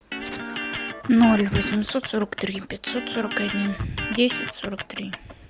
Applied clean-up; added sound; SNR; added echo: none; Electric guitar; 8 dB; none.